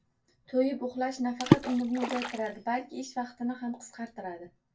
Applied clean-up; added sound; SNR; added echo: none; Water / Splash, splatter; -4 dB; reverberation time 0.2 s.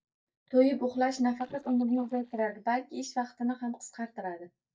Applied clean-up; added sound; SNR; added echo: neural mask model DeepFilterNet 3.